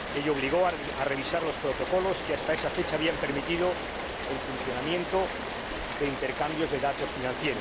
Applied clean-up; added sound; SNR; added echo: none; Rain; 4 dB; none.